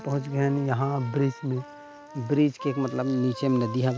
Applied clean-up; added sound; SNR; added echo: none; Wind instrument, woodwind instrument; 16 dB; none.